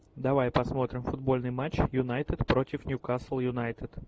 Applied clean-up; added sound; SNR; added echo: none; none; none; none.